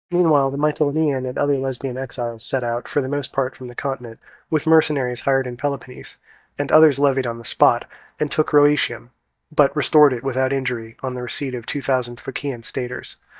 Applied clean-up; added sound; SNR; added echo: neural mask model DeepFilterNet 3.